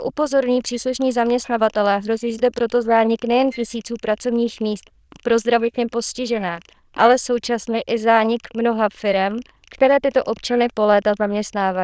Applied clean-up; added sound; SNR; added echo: neural diffusion model UNIVERSE++.